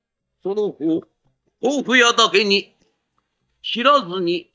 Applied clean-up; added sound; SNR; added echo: neural mask model DeepFilterNet 3.